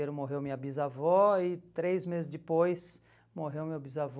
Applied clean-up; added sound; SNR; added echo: none; none; none; none.